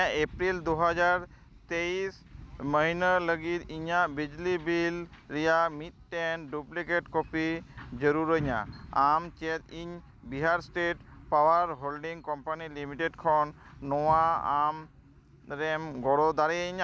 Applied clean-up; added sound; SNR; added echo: none; none; none; none.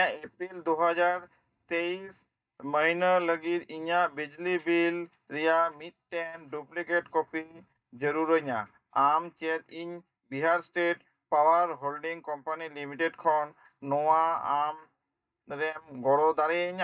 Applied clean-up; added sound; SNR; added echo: neural mask model DeepFilterNet 3.